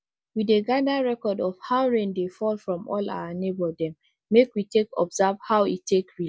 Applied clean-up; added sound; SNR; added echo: none; none; none; none.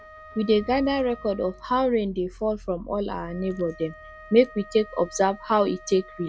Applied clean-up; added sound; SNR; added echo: none; Wind instrument, woodwind instrument + Rattle / Engine starting / Car; 19 dB; none.